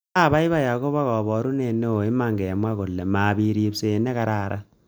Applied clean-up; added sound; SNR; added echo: none; none; none; none.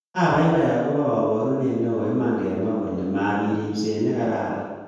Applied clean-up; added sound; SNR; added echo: none; none; none; reverberation time 1.2 s.